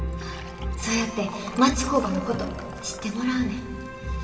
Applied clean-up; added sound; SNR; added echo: none; Liquid; 16 dB; reverberation time 2.5 s.